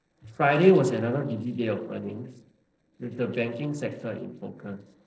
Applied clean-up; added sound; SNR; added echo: neural separator model SepFormer DNS4.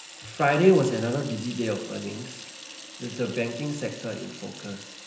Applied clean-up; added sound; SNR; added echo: none; Sink (filling or washing) / Water tap, faucet; 16 dB; reverberation time 0.9 s.